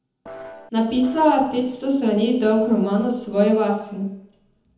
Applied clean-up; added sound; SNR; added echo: none; Piano; 16 dB; reverberation time 1.0 s.